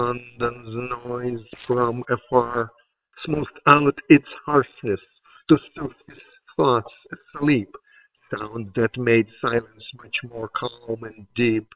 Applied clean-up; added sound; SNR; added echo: neural separator model SepFormer WHAM!.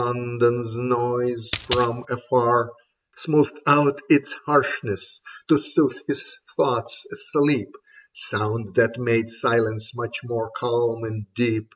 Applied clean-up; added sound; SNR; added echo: none; Coin (dropping); 7 dB; none.